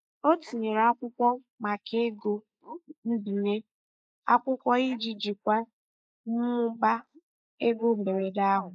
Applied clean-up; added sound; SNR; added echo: neural mask model Resemble Enhance denoiser.